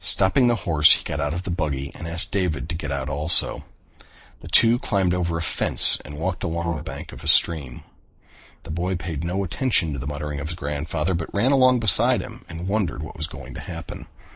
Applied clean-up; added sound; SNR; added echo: neural mask model Resemble Enhance denoiser.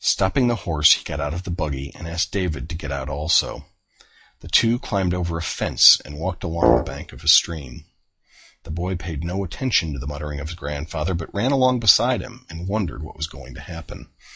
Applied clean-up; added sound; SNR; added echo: classical method log-MMSE.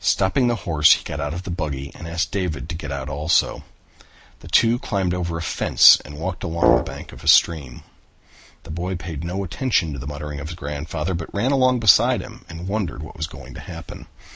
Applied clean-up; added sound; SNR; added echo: none; Brass instrument; -1 dB; none.